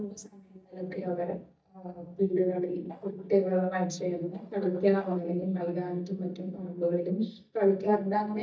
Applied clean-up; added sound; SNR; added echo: neural mask model DeepFilterNet 3.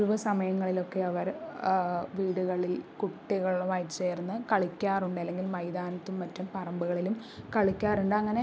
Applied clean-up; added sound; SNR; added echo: none; none; none; none.